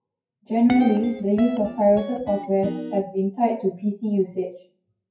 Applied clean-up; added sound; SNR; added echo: classical method WPE with log-MMSE.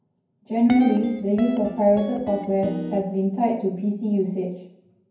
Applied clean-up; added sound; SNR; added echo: none; Guitar; 11 dB; reverberation time 0.9 s.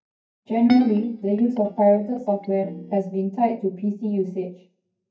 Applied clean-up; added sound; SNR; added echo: neural mask model DeepFilterNet 3.